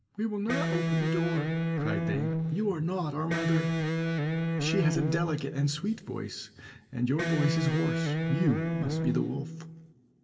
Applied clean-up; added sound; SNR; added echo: none; Electric guitar; -2 dB; reverberation time 1.3 s.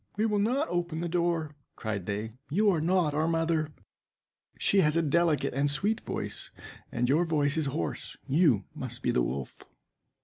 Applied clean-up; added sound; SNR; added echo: none; none; none; none.